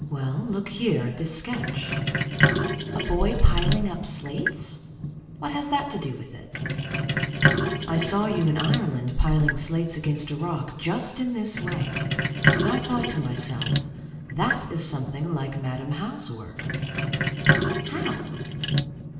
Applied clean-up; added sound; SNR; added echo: none; Sink (filling or washing); 0 dB; reverberation time 1.0 s.